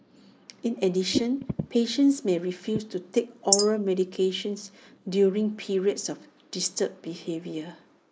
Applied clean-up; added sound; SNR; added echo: neural mask model Resemble Enhance denoiser.